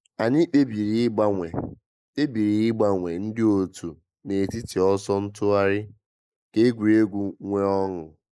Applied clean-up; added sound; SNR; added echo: neural mask model Resemble Enhance denoiser.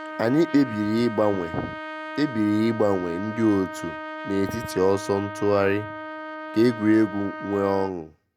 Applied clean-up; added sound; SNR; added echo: none; Trumpet; 11 dB; none.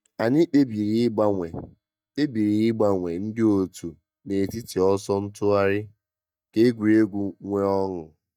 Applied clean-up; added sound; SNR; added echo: neural mask model DeepFilterNet 3.